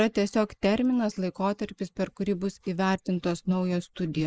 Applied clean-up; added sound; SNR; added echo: neural mask model Resemble Enhance denoiser.